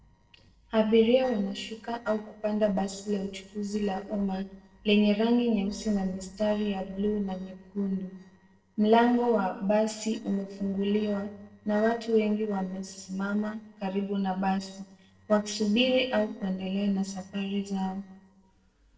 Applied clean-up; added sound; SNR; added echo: neural separator model SepFormer DNS4.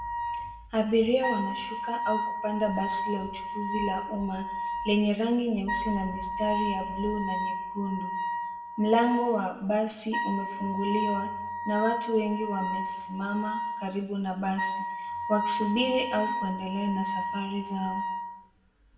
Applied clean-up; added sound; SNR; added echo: none; Wind instrument, woodwind instrument; 3 dB; reverberation time 1.0 s.